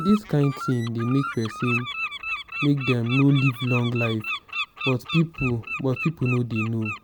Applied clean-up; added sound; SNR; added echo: none; Bird; 8 dB; none.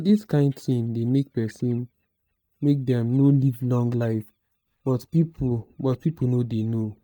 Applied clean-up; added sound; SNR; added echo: neural mask model DeepFilterNet 3.